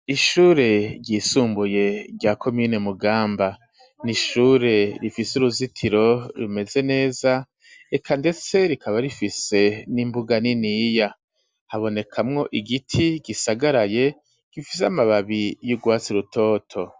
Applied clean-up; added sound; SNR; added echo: none; none; none; none.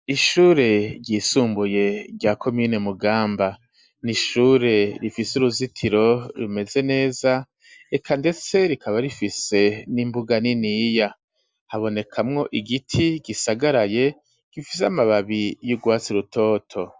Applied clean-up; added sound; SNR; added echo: neural mask model Resemble Enhance denoiser.